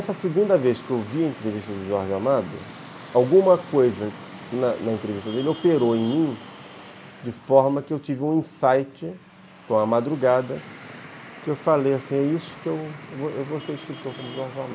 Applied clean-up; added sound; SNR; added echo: none; Traffic noise, roadway noise; 17 dB; none.